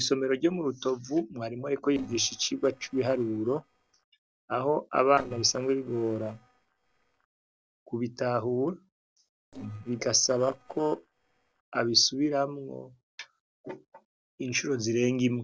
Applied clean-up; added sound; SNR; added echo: neural separator model SepFormer DNS4.